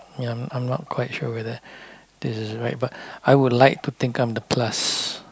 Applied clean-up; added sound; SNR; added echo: none; none; none; none.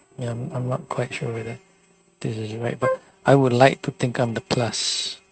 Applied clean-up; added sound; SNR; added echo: neural mask model RNNoise.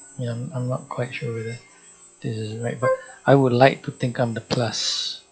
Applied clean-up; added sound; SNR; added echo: classical method log-MMSE.